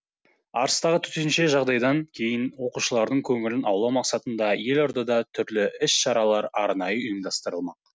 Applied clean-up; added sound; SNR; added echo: none; none; none; none.